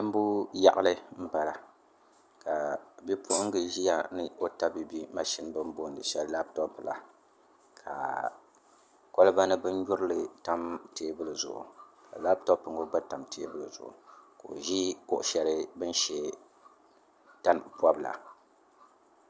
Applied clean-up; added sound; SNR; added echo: none; none; none; none.